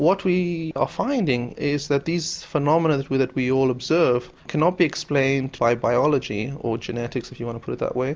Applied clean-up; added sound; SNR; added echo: none; none; none; none.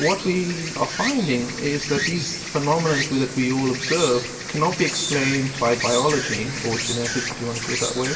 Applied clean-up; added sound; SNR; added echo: none; Insect; 5 dB; reverberation time 2.0 s.